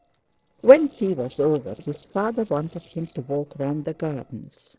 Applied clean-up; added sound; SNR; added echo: neural separator model SepFormer DNS4.